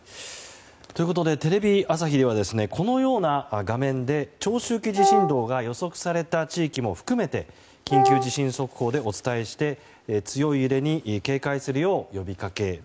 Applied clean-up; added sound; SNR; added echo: none; Wind instrument, woodwind instrument; -3 dB; none.